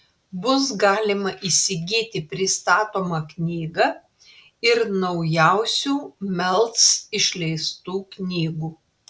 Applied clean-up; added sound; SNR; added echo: none; none; none; none.